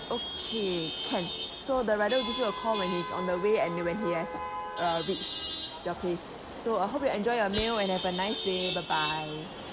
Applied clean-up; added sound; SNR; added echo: none; Chatter / Traffic noise, roadway noise / Vehicle horn, car horn, honking / Engine; 6 dB; none.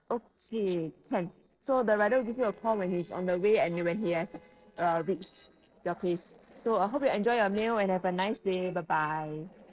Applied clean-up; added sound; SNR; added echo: neural separator model SepFormer DNS4.